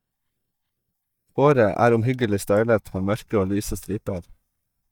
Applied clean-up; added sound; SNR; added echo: neural mask model DeepFilterNet 3.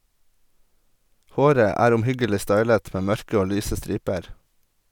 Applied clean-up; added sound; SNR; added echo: none; none; none; none.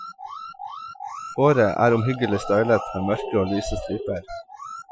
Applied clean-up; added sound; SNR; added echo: classical method Wiener filter.